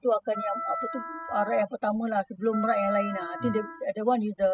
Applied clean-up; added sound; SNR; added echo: classical method spectral subtraction.